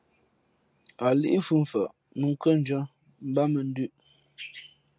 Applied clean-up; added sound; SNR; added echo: none; none; none; none.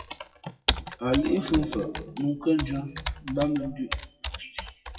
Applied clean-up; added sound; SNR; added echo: classical method WPE with log-MMSE.